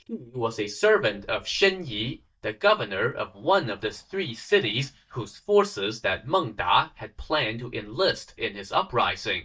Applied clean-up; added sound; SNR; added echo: neural mask model DeepFilterNet 3.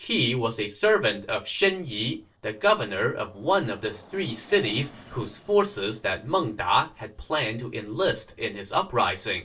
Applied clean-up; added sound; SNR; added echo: neural separator model SepFormer DNS4.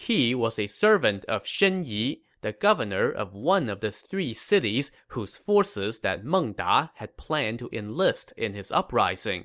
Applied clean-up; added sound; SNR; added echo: none; none; none; none.